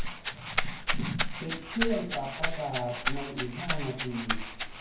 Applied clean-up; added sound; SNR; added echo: none; Rattle (instrument); -3 dB; reverberation time 0.9 s.